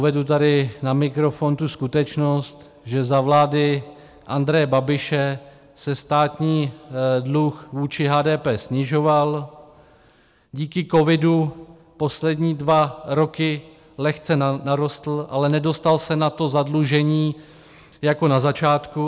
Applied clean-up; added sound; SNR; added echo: none; none; none; none.